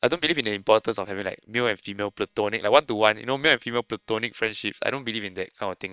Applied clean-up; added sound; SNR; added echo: neural separator model SepFormer WHAM!.